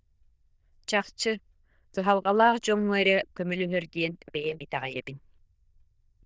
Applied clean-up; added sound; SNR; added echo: neural diffusion model UNIVERSE++.